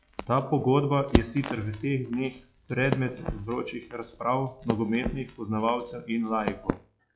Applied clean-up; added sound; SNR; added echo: classical method log-MMSE.